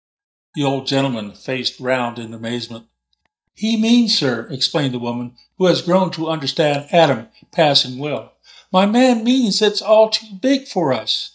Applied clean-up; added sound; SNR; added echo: neural mask model DeepFilterNet 3.